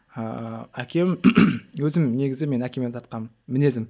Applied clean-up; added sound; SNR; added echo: neural mask model Resemble Enhance denoiser.